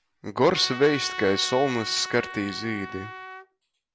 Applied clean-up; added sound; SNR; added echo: none; Trumpet; 11 dB; none.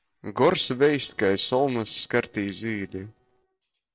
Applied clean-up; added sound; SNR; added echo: neural separator model SepFormer DNS4.